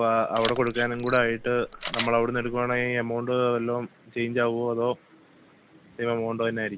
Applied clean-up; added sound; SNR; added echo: none; Camera; 11 dB; none.